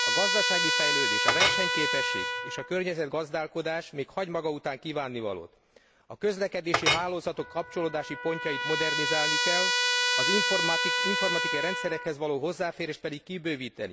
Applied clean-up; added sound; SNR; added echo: none; Chink, clink + Trumpet; -2 dB; none.